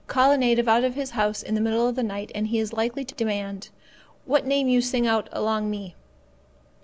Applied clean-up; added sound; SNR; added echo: none; none; none; none.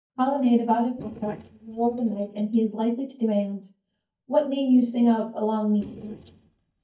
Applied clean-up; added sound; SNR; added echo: neural mask model DeepFilterNet 3.